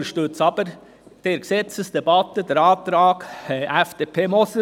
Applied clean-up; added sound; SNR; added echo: none; none; none; none.